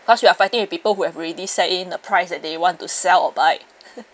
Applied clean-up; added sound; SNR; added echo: none; none; none; none.